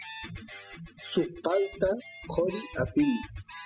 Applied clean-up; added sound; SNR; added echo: classical method spectral subtraction.